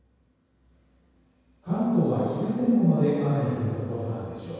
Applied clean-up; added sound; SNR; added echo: none; none; none; reverberation time 2.0 s.